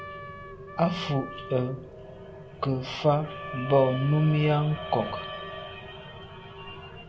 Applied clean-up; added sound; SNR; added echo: none; Rain + Trumpet; 13 dB; none.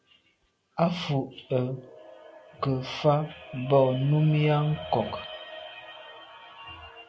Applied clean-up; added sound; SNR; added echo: none; none; none; none.